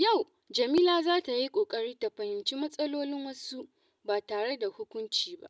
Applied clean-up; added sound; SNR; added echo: none; none; none; none.